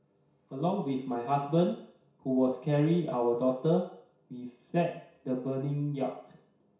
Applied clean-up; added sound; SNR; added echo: none; none; none; reverberation time 0.6 s.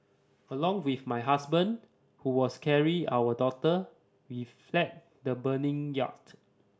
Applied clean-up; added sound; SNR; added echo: none; none; none; none.